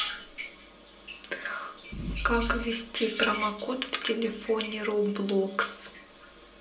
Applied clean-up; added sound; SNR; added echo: none; none; none; reverberation time 0.2 s.